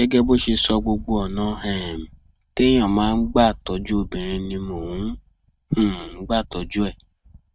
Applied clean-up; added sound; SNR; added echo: neural mask model RNNoise.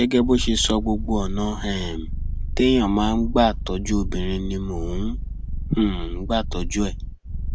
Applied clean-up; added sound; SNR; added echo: none; Purr; 4 dB; none.